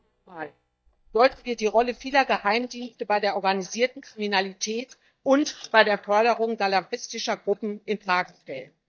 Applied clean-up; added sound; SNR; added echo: neural mask model DeepFilterNet 3.